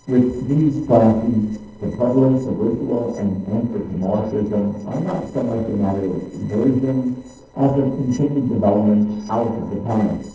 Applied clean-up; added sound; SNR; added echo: neural separator model SepFormer DNS4.